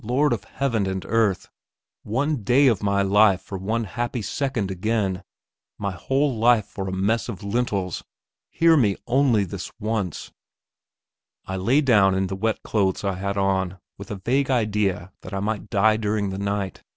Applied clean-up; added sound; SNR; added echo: none; none; none; none.